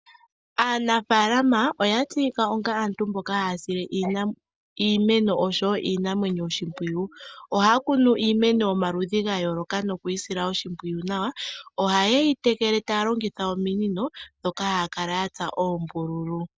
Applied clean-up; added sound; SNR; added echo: none; none; none; none.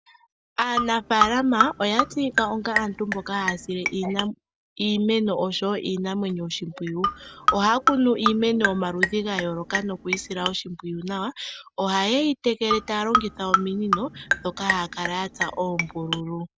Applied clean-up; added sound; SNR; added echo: none; Marimba, xylophone; 2 dB; none.